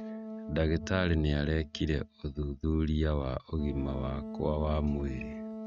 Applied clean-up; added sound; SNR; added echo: neural mask model RNNoise.